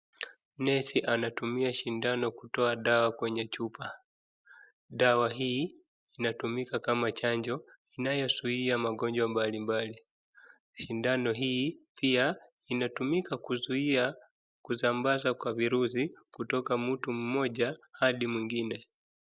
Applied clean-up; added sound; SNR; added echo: none; none; none; none.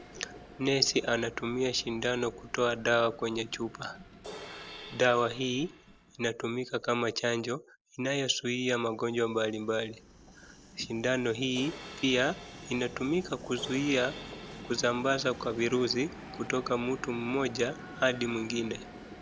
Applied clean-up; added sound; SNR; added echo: none; Crash cymbal + Train; 15 dB; none.